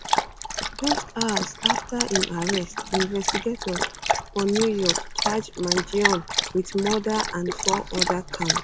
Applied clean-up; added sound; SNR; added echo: none; Dog; 0 dB; none.